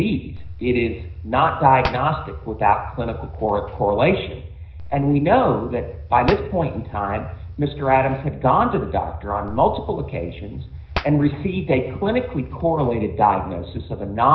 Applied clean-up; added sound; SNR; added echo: none; Hands; 17 dB; reverberation time 0.5 s.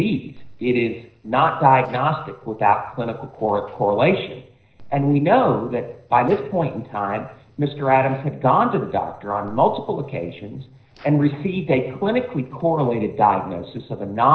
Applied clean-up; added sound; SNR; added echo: neural separator model SepFormer DNS4.